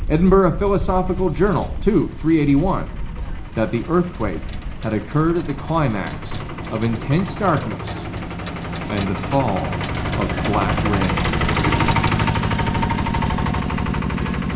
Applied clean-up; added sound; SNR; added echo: none; Truck; 1 dB; reverberation time 0.4 s.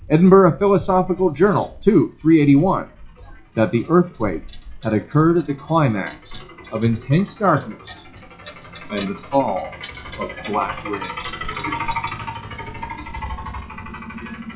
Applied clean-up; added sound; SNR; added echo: classical method WPE with log-MMSE.